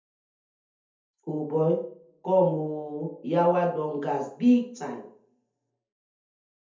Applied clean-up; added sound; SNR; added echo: none; none; none; reverberation time 0.5 s.